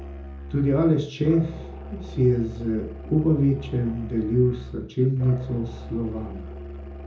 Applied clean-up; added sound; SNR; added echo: none; Musical instrument; 12 dB; reverberation time 0.5 s.